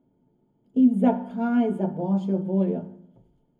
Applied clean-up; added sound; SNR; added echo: none; none; none; reverberation time 0.3 s.